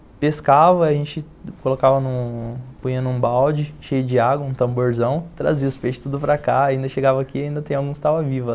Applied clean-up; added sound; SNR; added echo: none; none; none; none.